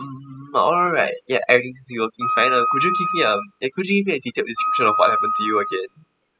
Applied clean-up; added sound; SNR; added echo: classical method spectral subtraction.